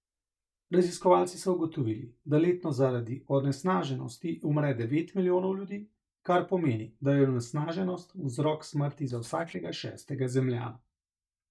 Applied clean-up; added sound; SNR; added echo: neural mask model DeepFilterNet 3.